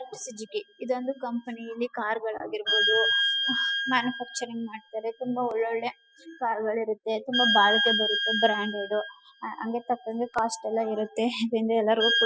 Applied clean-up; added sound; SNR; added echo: classical method spectral subtraction.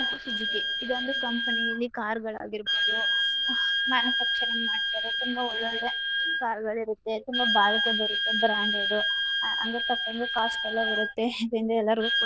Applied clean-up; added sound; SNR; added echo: neural diffusion model UNIVERSE++.